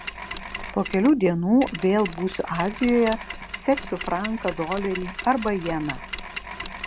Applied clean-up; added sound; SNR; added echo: none; Mechanisms; 11 dB; none.